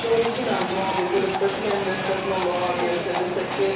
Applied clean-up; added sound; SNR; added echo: none; Livestock, farm animals, working animals; 4 dB; reverberation time 1.0 s.